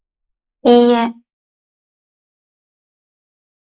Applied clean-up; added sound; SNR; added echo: neural mask model Resemble Enhance denoiser.